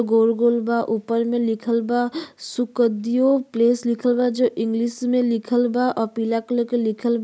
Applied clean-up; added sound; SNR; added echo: none; none; none; none.